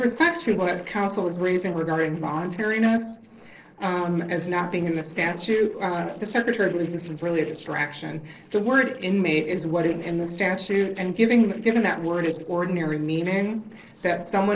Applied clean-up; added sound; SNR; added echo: neural separator model SepFormer DNS4.